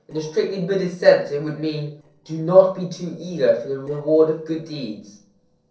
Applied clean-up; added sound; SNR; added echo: neural separator model SepFormer DNS4.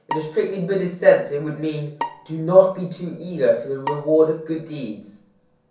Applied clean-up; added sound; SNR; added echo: none; Bowed string instrument; 16 dB; reverberation time 0.6 s.